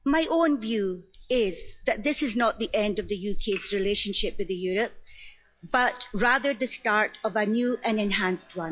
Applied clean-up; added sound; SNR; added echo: classical method log-MMSE.